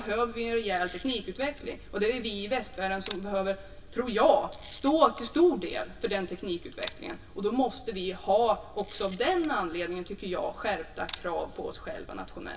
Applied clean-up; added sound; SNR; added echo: none; Camera; 17 dB; reverberation time 0.1 s.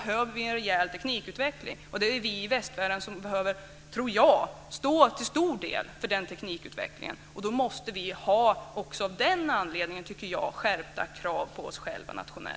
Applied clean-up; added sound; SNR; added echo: none; none; none; none.